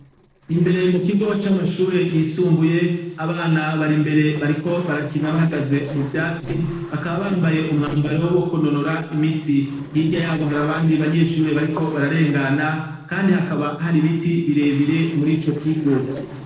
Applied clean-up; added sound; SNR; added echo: neural separator model SepFormer DNS4.